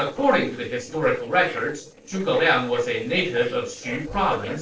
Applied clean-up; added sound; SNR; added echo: neural separator model SepFormer DNS4.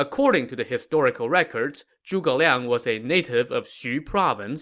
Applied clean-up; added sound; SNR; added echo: none; none; none; none.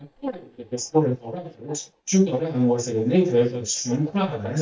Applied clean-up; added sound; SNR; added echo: neural mask model DeepFilterNet 3.